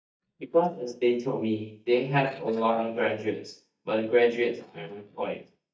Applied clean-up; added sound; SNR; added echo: neural mask model DeepFilterNet 3.